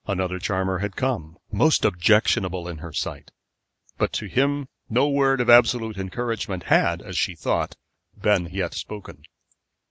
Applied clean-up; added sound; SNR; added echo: none; none; none; none.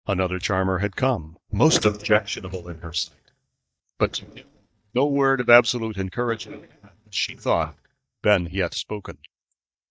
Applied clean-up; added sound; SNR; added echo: neural mask model DeepFilterNet 3.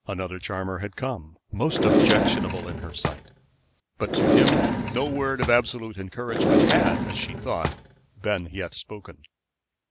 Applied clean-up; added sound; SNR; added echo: none; Drawer open or close; -5 dB; none.